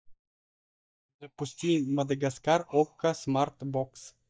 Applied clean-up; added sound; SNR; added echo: neural mask model DeepFilterNet 3.